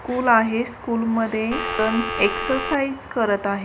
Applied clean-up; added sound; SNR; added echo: none; Telephone; 4 dB; none.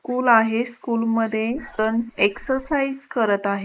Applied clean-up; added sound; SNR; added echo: neural mask model Resemble Enhance denoiser.